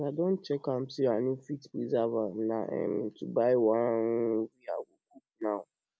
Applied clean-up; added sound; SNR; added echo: none; none; none; none.